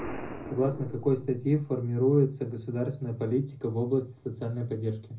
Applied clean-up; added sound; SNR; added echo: none; Explosion; 15 dB; reverberation time 0.4 s.